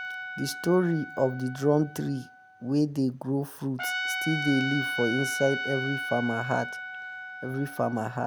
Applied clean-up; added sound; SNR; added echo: none; Trumpet; 7 dB; none.